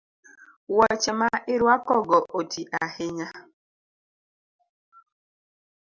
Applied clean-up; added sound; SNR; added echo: none; none; none; none.